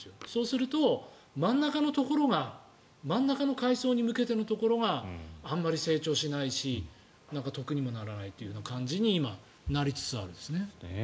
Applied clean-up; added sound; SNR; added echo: none; none; none; none.